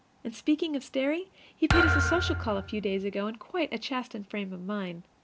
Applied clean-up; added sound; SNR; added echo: none; Thump, thud; -2 dB; none.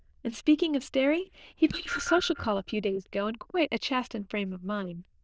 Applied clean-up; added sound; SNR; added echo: neural diffusion model UNIVERSE++.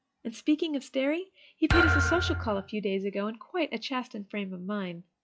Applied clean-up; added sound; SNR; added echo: classical method log-MMSE.